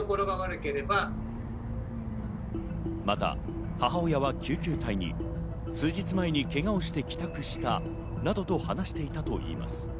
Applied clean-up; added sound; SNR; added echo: none; Insect / Frog; 4 dB; none.